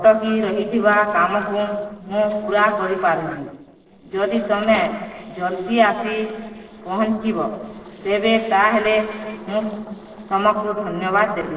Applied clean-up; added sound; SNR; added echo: neural separator model SepFormer DNS4.